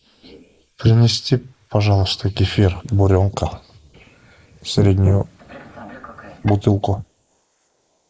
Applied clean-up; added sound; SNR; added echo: neural mask model Resemble Enhance denoiser.